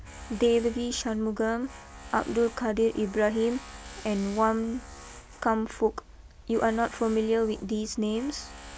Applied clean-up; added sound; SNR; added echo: none; Tools; 18 dB; none.